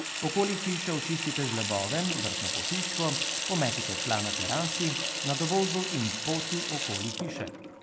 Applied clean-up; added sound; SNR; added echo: none; Sink (filling or washing) / Water tap, faucet; 1 dB; none.